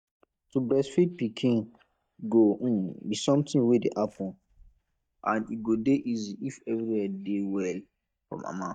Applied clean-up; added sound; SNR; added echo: neural mask model DeepFilterNet 3.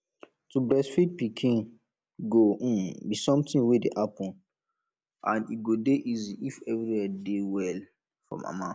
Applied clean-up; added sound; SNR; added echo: none; none; none; none.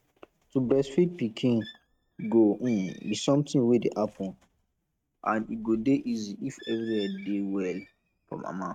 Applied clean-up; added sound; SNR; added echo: neural mask model RNNoise.